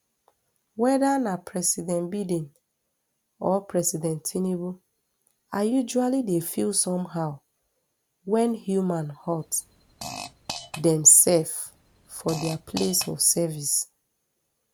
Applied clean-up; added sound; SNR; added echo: none; Fart; 13 dB; none.